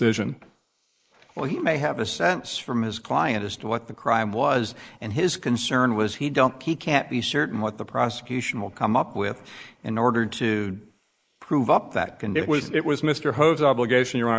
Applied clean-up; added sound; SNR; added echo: neural mask model Resemble Enhance denoiser.